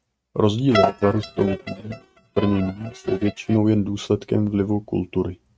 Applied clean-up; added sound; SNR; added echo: neural mask model RNNoise.